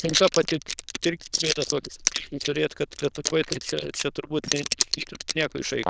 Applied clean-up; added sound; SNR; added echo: neural diffusion model UNIVERSE++.